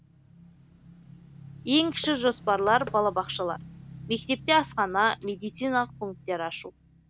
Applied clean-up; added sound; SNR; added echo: none; Knock / Wood + Motorcycle / Engine; 17 dB; none.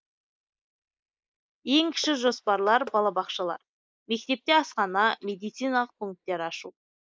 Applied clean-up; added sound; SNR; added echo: neural mask model Resemble Enhance denoiser.